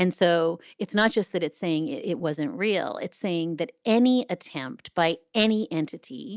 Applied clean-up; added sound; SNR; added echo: none; none; none; none.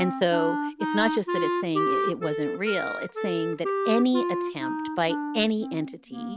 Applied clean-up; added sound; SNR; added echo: none; Wind instrument, woodwind instrument; 2 dB; none.